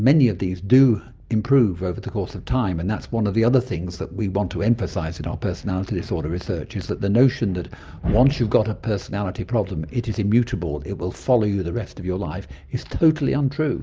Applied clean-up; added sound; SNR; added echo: none; none; none; none.